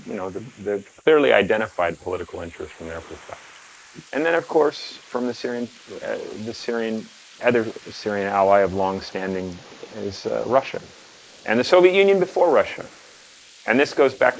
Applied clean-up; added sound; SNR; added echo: neural mask model Resemble Enhance denoiser.